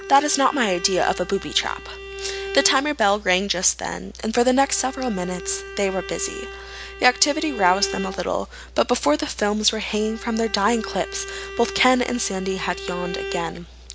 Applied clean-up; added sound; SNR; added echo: none; Bowed string instrument; 13 dB; none.